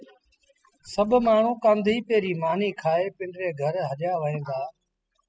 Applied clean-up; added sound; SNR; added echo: classical method spectral subtraction.